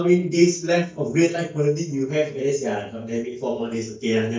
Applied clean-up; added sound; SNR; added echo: neural mask model DeepFilterNet 3.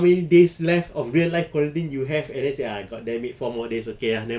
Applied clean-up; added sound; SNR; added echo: none; none; none; none.